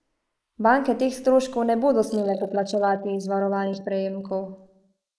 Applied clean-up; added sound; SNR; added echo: neural mask model Resemble Enhance denoiser.